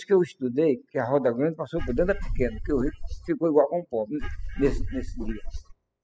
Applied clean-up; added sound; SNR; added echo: classical method spectral subtraction.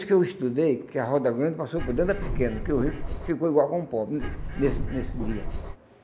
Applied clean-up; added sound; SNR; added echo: none; Bird; 3 dB; none.